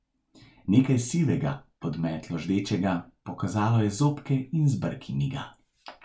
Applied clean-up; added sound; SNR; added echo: none; none; none; none.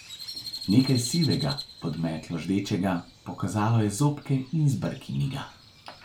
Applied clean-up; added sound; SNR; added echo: none; Crow; 14 dB; none.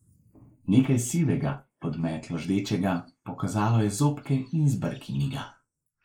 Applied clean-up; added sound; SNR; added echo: neural mask model Resemble Enhance denoiser.